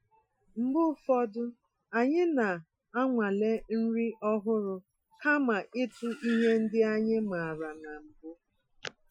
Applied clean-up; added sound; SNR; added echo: classical method Wiener filter.